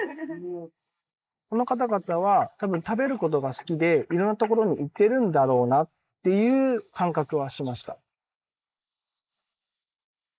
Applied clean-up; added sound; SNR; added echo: neural mask model Resemble Enhance denoiser.